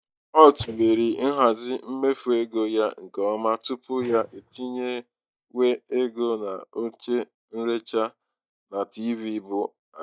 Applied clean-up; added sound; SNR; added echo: neural mask model DeepFilterNet 3.